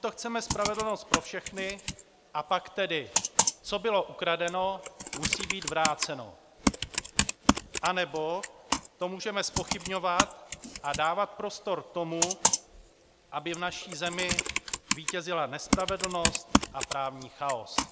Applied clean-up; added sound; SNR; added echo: none; Computer keyboard; 0 dB; none.